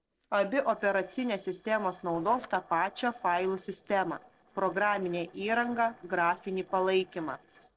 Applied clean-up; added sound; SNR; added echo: neural separator model SepFormer DNS4.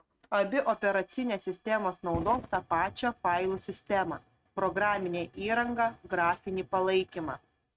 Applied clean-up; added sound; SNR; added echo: neural mask model RNNoise.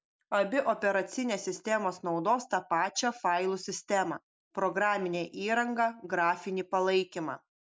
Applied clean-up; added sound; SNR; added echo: none; none; none; none.